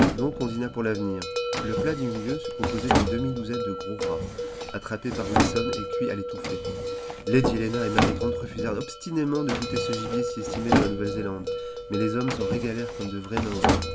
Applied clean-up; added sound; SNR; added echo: none; Bell + Drawer open or close; -2 dB; none.